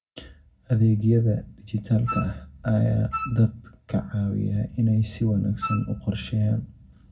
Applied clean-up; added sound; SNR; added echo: none; Wind instrument, woodwind instrument; 11 dB; reverberation time 0.4 s.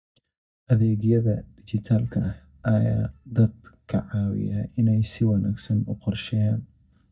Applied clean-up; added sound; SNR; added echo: neural mask model DeepFilterNet 3.